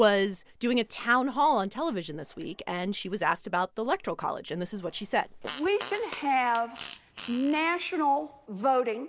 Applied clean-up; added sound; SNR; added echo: none; Fart; 13 dB; none.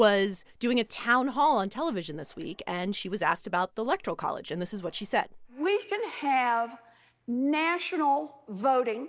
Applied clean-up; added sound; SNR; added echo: none; none; none; none.